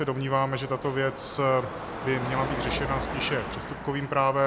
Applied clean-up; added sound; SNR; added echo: none; Car passing by / Traffic noise, roadway noise / Engine; 8 dB; none.